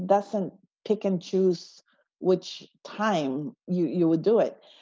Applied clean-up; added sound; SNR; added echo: none; none; none; none.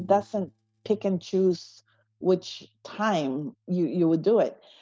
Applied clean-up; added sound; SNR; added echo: neural mask model RNNoise.